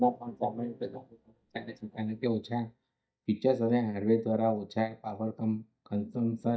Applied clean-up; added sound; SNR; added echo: neural mask model DeepFilterNet 3.